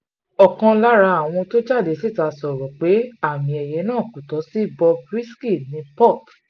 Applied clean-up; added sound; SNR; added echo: none; none; none; none.